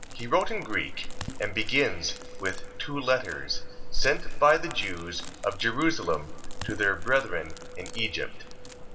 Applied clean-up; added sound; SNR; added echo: none; Crackle; 3 dB; reverberation time 1.7 s.